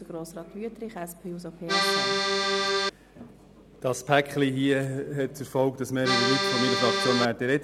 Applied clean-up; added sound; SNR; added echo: none; Accordion; -4 dB; none.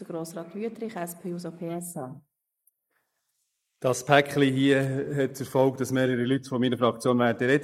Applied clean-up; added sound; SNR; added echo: neural mask model Resemble Enhance denoiser.